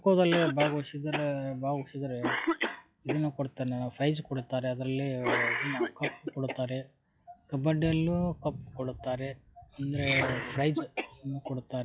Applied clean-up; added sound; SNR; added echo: classical method log-MMSE.